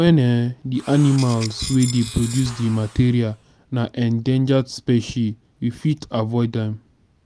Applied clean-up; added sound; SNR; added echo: none; Tools; 15 dB; none.